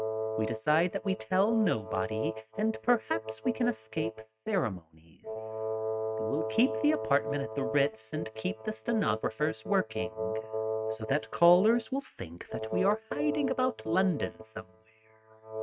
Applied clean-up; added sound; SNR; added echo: neural mask model RNNoise.